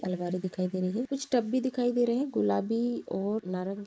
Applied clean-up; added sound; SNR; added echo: neural mask model Resemble Enhance denoiser.